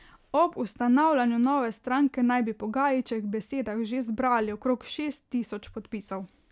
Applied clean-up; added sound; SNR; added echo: none; none; none; none.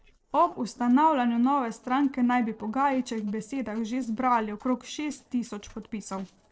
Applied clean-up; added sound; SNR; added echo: neural separator model SepFormer DNS4.